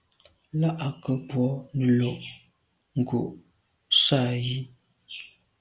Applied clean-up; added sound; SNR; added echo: none; none; none; none.